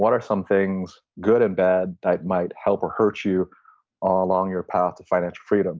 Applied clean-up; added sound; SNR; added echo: none; none; none; none.